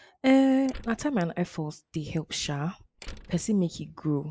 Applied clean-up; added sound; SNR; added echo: neural mask model Resemble Enhance denoiser.